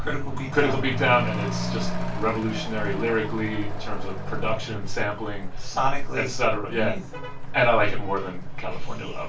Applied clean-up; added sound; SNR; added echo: none; Accelerating, revving, vroom / Truck; 10 dB; reverberation time 0.2 s.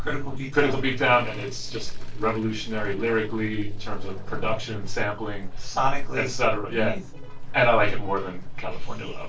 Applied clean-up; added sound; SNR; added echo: neural separator model SepFormer DNS4.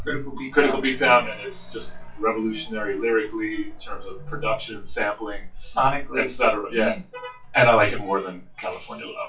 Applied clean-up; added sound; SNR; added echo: classical method WPE with log-MMSE.